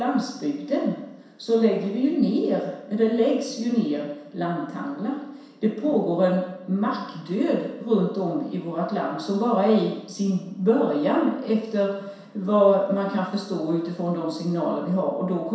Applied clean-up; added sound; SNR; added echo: none; none; none; reverberation time 0.7 s.